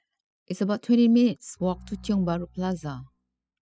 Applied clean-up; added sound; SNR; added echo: classical method spectral subtraction.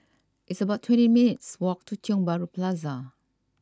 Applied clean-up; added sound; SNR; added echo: none; none; none; none.